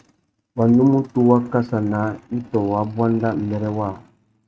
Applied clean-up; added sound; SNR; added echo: neural mask model RNNoise.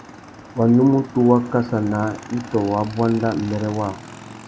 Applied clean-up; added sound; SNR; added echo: none; Motorcycle / Engine; 18 dB; none.